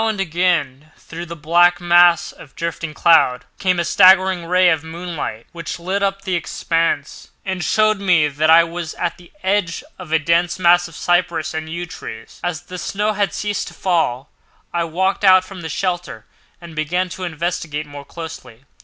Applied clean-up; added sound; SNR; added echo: none; none; none; none.